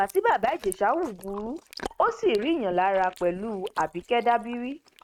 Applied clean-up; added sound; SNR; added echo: neural mask model RNNoise.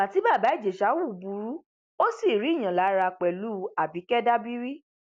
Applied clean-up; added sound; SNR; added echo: none; none; none; none.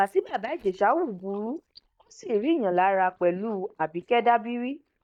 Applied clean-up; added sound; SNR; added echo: neural mask model DeepFilterNet 3.